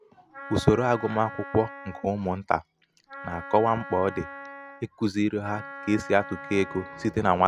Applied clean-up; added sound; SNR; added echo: none; Wind instrument, woodwind instrument; 15 dB; none.